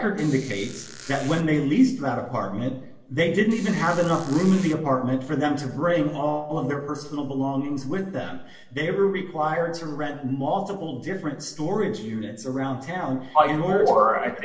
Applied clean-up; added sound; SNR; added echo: none; Squeak; 19 dB; reverberation time 0.7 s.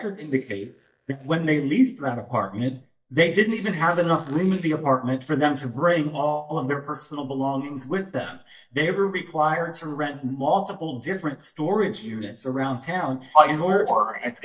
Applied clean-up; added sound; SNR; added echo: neural mask model DeepFilterNet 3.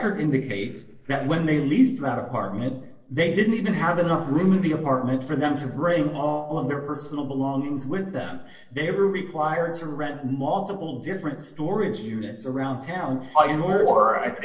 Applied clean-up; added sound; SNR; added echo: neural separator model SepFormer DNS4.